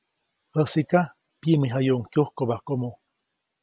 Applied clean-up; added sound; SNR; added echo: none; none; none; none.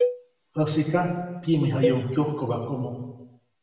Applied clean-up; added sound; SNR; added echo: none; Cowbell; 6 dB; reverberation time 1.0 s.